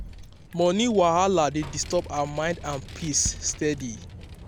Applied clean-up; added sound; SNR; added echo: none; Vehicle + Drum kit; 14 dB; none.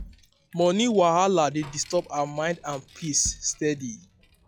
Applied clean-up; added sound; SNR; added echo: classical method log-MMSE.